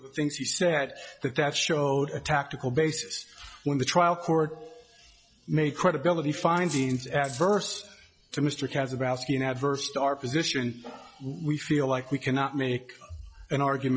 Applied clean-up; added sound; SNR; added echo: classical method log-MMSE.